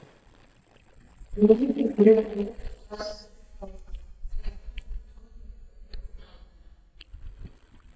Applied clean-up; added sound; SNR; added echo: neural mask model DeepFilterNet 3.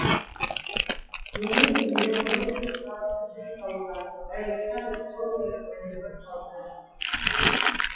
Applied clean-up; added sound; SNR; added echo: classical method WPE with log-MMSE.